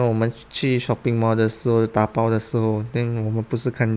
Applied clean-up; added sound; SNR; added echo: none; none; none; none.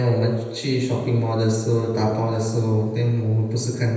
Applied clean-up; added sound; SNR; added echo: none; none; none; reverberation time 1.1 s.